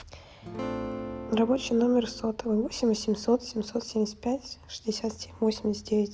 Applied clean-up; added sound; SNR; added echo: none; Acoustic guitar / Strum; 9 dB; none.